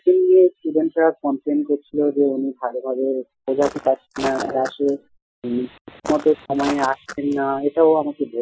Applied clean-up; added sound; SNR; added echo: classical method Wiener filter.